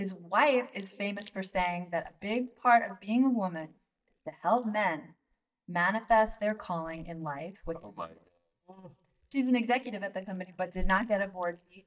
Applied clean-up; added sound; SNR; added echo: neural mask model DeepFilterNet 3.